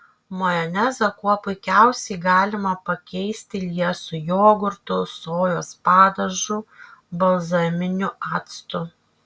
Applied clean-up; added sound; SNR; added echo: none; none; none; none.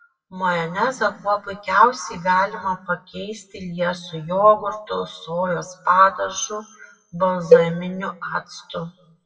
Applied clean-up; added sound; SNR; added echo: classical method WPE with log-MMSE.